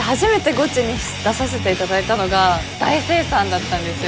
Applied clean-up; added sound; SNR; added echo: none; none; none; none.